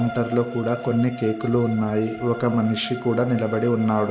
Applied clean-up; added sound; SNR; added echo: none; Bowed string instrument; 14 dB; none.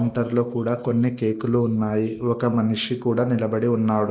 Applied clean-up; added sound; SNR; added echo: none; none; none; none.